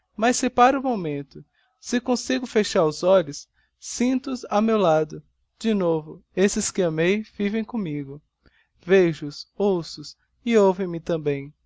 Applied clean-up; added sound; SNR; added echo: none; none; none; none.